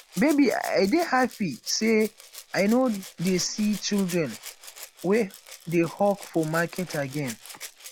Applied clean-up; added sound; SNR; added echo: none; Rattle (instrument); 18 dB; none.